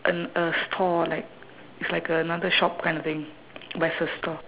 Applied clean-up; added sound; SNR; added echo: none; none; none; none.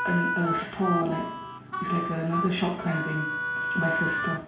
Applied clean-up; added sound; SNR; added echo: none; Harmonica; 2 dB; reverberation time 0.6 s.